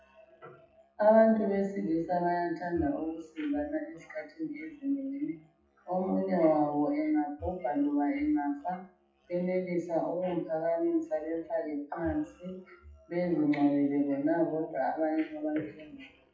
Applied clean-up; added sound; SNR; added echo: classical method WPE with log-MMSE.